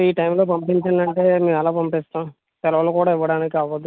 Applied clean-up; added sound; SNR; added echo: none; none; none; none.